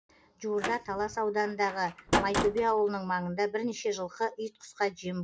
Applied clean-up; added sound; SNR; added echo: none; Slam; 3 dB; none.